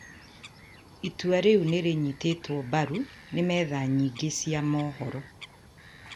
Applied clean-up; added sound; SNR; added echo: none; Bird vocalization, bird call, bird song; 20 dB; none.